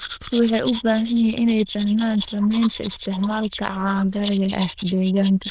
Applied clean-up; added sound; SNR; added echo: neural diffusion model UNIVERSE++.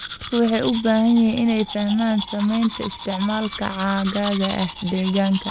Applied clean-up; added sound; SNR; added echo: none; Domestic sounds, home sounds; 12 dB; none.